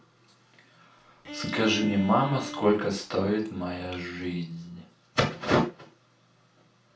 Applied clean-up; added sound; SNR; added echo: none; Bowed string instrument; 11 dB; reverberation time 0.3 s.